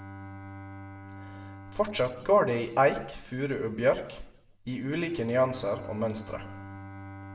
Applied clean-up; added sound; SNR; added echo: none; Bowed string instrument; 16 dB; reverberation time 0.6 s.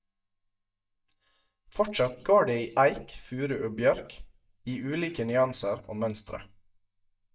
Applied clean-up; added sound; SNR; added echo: neural mask model DeepFilterNet 3.